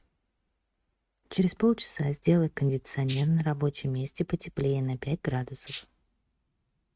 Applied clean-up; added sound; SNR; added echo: neural mask model RNNoise.